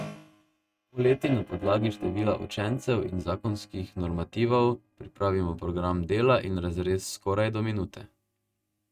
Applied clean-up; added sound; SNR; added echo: neural mask model RNNoise.